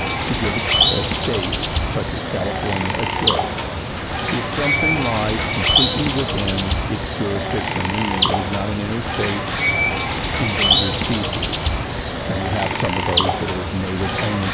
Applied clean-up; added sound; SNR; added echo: none; Bird; -5 dB; none.